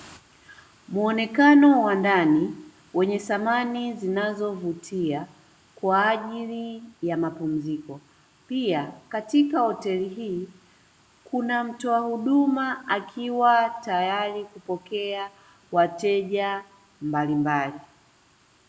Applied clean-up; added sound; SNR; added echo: none; none; none; none.